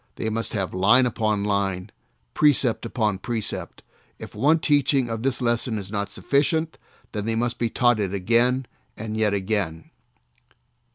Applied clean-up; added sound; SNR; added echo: none; none; none; none.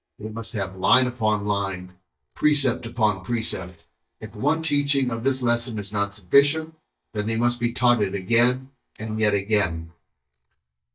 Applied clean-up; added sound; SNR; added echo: neural mask model DeepFilterNet 3.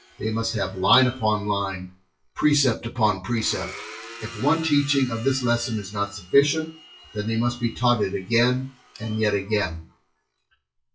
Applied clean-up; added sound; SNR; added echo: classical method WPE with log-MMSE.